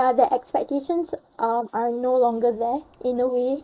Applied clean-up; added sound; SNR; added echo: neural mask model Resemble Enhance denoiser.